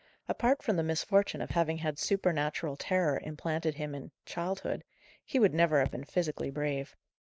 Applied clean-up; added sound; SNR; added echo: neural mask model RNNoise.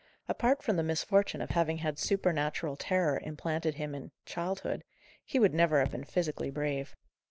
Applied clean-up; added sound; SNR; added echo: none; Raindrop / Drip; 13 dB; none.